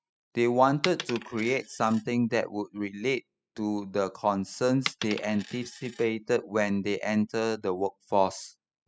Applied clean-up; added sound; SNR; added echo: classical method spectral subtraction.